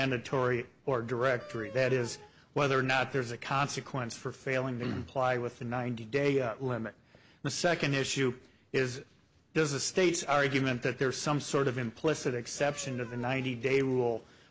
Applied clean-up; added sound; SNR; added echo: none; Wind instrument, woodwind instrument; 20 dB; none.